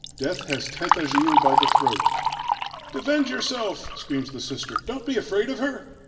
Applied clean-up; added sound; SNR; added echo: none; Liquid; -2 dB; reverberation time 2.4 s.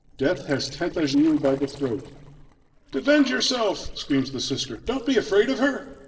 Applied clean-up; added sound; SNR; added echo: neural separator model SepFormer DNS4.